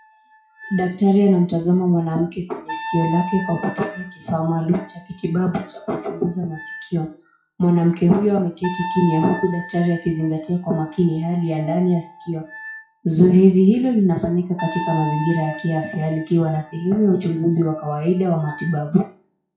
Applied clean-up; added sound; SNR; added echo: classical method WPE with log-MMSE.